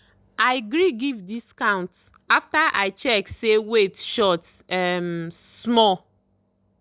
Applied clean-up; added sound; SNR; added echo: none; none; none; none.